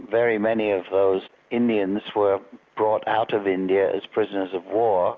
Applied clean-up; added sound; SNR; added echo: none; none; none; none.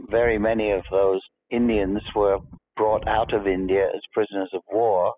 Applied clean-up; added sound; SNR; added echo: classical method spectral subtraction.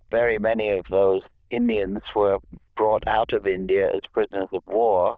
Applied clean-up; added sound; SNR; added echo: neural diffusion model UNIVERSE++.